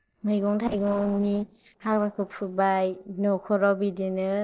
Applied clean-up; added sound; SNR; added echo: neural separator model SepFormer DNS4.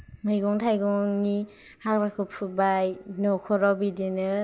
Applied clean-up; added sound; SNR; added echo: none; none; none; none.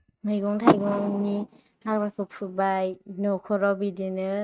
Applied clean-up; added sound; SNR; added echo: neural mask model RNNoise.